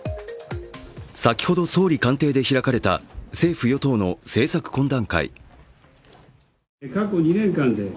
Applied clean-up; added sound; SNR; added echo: none; none; none; none.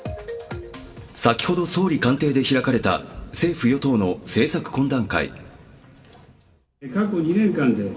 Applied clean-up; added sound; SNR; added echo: none; none; none; reverberation time 2.1 s.